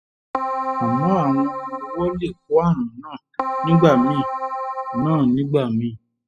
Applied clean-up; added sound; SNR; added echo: classical method spectral subtraction.